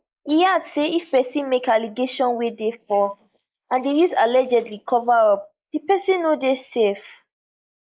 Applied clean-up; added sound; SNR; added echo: neural mask model Resemble Enhance denoiser.